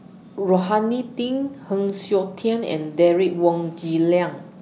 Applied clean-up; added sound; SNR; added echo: none; none; none; none.